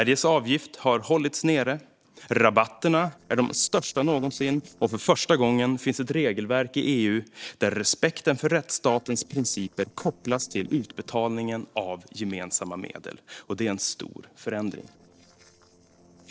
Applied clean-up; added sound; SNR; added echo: neural separator model SepFormer DNS4.